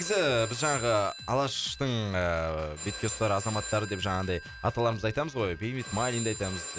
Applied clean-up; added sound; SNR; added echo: none; Telephone; 11 dB; none.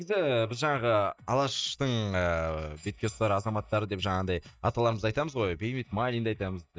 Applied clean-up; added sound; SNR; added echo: neural mask model DeepFilterNet 3.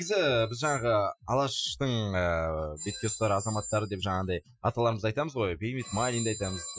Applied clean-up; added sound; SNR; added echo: classical method Wiener filter.